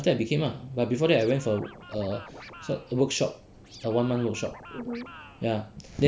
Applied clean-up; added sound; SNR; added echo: none; Scratching (performance technique); 19 dB; none.